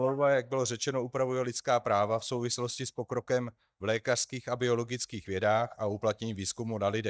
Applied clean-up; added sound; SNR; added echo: neural mask model DeepFilterNet 3.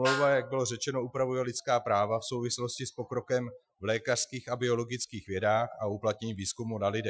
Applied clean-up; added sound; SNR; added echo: classical method Wiener filter.